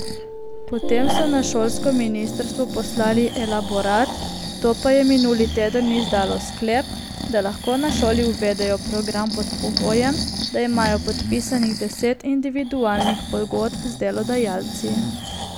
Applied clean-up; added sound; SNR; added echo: none; Breathing + Piano; 4 dB; none.